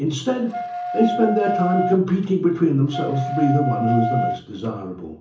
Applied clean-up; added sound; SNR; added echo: none; Wind instrument, woodwind instrument; 5 dB; reverberation time 0.7 s.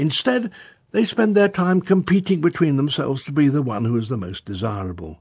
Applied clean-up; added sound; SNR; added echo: none; none; none; none.